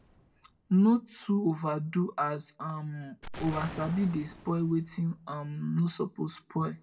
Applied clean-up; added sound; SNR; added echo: none; Explosion; 18 dB; reverberation time 0.2 s.